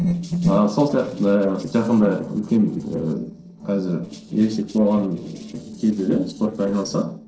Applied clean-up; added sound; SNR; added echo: neural separator model SepFormer DNS4.